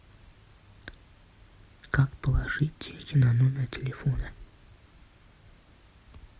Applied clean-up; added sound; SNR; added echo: none; none; none; none.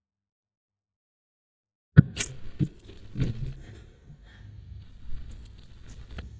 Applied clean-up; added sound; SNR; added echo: neural mask model DeepFilterNet 3.